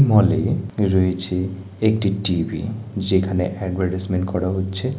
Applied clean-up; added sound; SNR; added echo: none; none; none; none.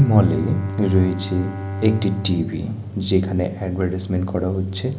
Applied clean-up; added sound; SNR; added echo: none; Bowed string instrument; 10 dB; none.